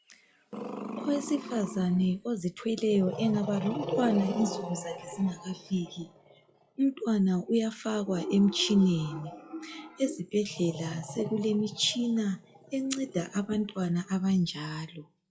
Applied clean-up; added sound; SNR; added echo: classical method WPE with log-MMSE.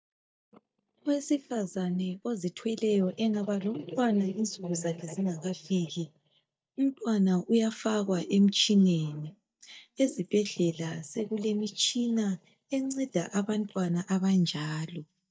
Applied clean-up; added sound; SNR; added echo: neural mask model DeepFilterNet 3.